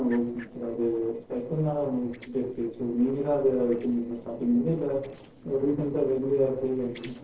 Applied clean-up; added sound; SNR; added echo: neural separator model SepFormer DNS4.